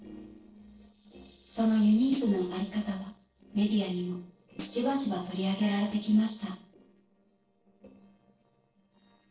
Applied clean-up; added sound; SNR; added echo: neural separator model SepFormer DNS4.